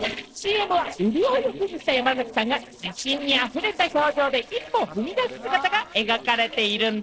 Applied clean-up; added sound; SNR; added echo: neural separator model SepFormer DNS4.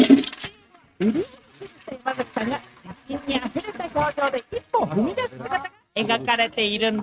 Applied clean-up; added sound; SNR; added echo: neural mask model RNNoise.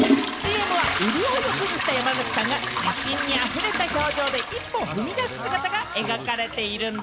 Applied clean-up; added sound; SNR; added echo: none; Trickle, dribble / Toilet flush / Hiss; 0 dB; none.